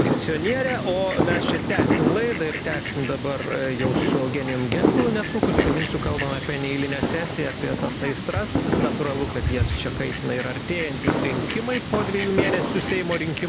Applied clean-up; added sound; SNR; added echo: none; Fireworks + Fowl; -1 dB; none.